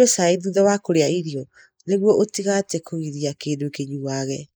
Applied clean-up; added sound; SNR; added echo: neural mask model Resemble Enhance denoiser.